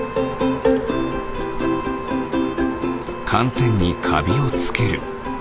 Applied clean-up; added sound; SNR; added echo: none; Engine + Bird; 11 dB; none.